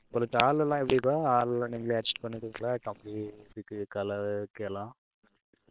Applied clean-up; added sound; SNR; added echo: neural separator model SepFormer WHAM!.